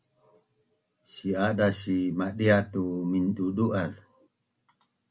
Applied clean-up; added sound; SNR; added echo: none; none; none; none.